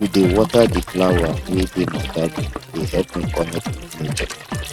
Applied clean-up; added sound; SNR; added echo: neural mask model RNNoise.